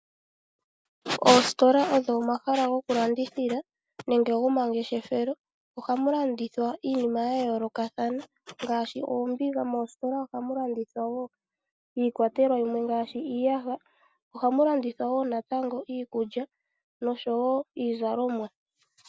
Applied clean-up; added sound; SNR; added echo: none; none; none; none.